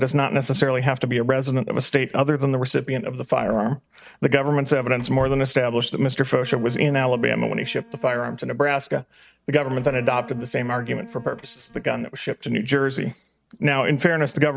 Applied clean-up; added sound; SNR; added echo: neural mask model RNNoise.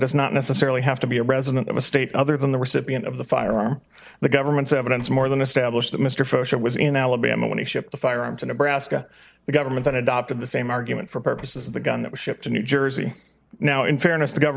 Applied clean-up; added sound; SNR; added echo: neural mask model Resemble Enhance denoiser.